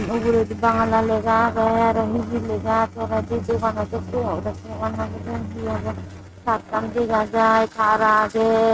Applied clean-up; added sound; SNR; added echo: neural mask model RNNoise.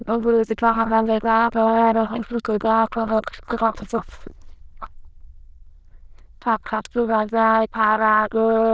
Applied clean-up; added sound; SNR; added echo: neural diffusion model UNIVERSE++.